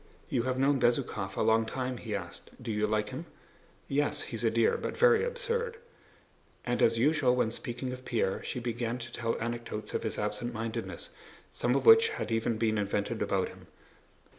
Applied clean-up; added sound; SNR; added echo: none; none; none; none.